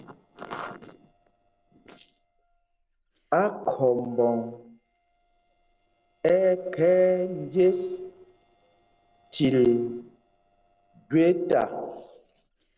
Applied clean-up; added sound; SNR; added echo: neural separator model SepFormer DNS4.